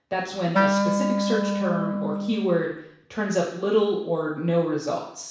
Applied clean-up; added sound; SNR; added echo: none; Wind instrument, woodwind instrument; -1 dB; reverberation time 0.7 s.